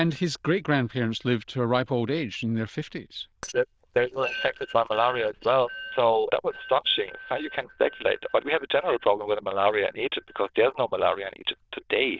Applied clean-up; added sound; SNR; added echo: neural diffusion model UNIVERSE++.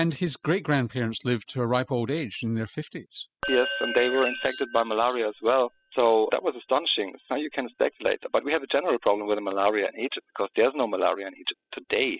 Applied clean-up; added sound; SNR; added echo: classical method spectral subtraction.